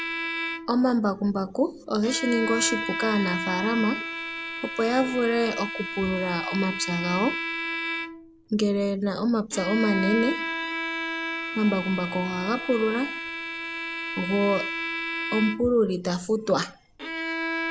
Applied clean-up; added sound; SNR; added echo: none; Bowed string instrument; 5 dB; none.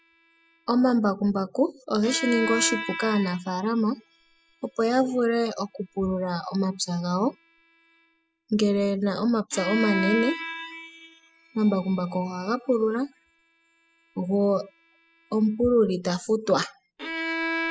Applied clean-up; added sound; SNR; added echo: classical method spectral subtraction.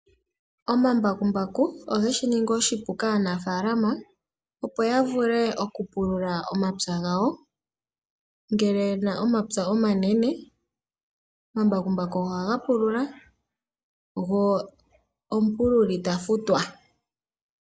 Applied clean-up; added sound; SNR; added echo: none; none; none; none.